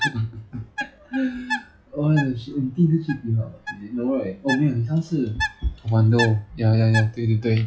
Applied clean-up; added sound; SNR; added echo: classical method log-MMSE.